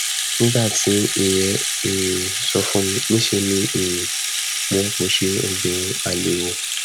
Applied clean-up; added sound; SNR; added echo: none; Rattle (instrument); 1 dB; none.